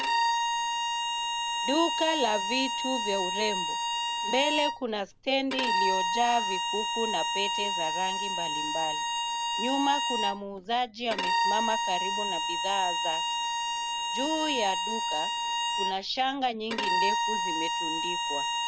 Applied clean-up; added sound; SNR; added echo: none; Bowed string instrument; -3 dB; none.